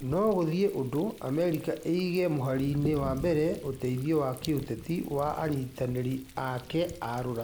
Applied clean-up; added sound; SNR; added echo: none; Thunder; 15 dB; none.